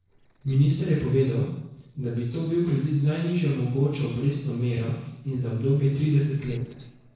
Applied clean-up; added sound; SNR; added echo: neural separator model SepFormer DNS4.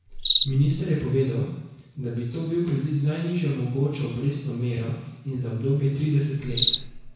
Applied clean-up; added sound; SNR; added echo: none; Cricket; 7 dB; reverberation time 1.0 s.